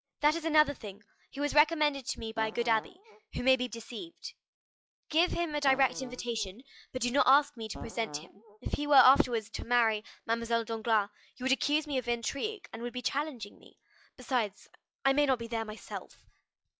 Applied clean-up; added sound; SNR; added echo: classical method log-MMSE.